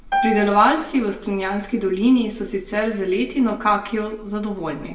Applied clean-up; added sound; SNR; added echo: none; Piano; 6 dB; reverberation time 0.7 s.